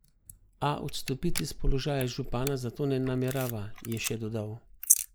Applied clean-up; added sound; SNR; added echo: neural mask model Resemble Enhance denoiser.